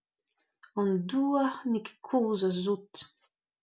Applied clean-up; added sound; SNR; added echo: none; none; none; none.